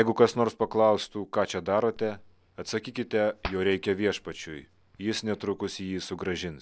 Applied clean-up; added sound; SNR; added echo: none; Hands; 18 dB; none.